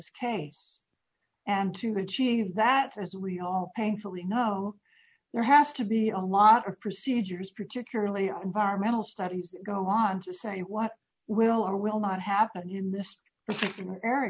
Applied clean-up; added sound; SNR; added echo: none; none; none; none.